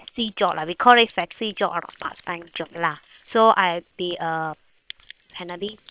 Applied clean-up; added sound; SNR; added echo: neural separator model SepFormer WHAM!.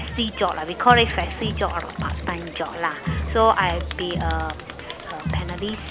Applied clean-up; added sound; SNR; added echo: none; Crowd; 5 dB; none.